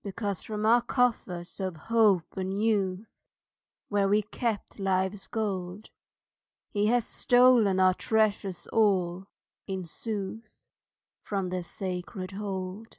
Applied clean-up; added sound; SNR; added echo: none; none; none; none.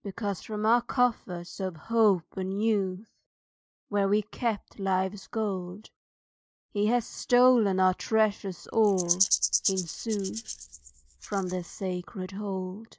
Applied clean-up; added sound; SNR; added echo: neural mask model Resemble Enhance denoiser.